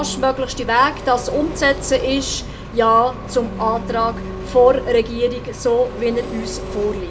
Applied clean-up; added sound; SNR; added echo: none; Engine; 10 dB; reverberation time 0.2 s.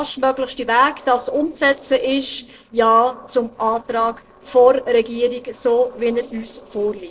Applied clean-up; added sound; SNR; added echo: neural separator model SepFormer DNS4.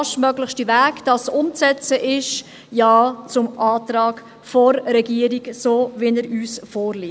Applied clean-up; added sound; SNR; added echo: none; none; none; none.